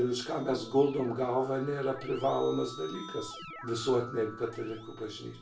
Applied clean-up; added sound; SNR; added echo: none; Keyboard (musical); 15 dB; reverberation time 0.3 s.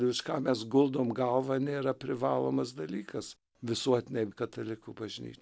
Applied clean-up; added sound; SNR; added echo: none; none; none; none.